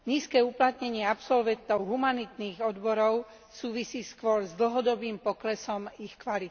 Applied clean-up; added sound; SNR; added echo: none; none; none; none.